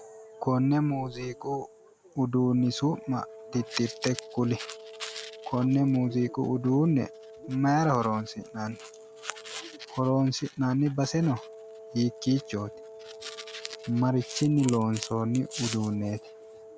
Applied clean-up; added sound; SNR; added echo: none; Wind instrument, woodwind instrument; 19 dB; none.